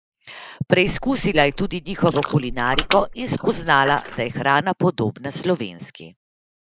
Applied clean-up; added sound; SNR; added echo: neural mask model Resemble Enhance denoiser.